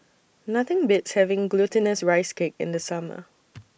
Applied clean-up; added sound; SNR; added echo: none; none; none; none.